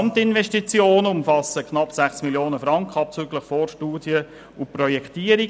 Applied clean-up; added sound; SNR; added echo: none; none; none; none.